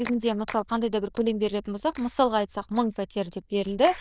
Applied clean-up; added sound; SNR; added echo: neural diffusion model UNIVERSE++.